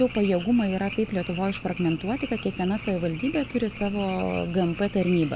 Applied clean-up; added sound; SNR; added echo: none; Frog; 12 dB; none.